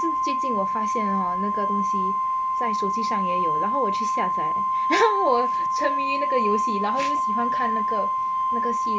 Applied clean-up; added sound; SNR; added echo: none; Organ; -5 dB; none.